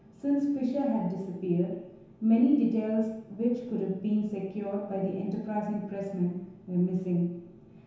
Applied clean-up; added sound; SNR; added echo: none; none; none; reverberation time 0.9 s.